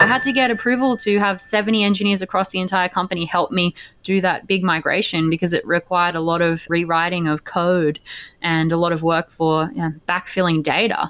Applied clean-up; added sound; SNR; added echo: none; Piano; 13 dB; none.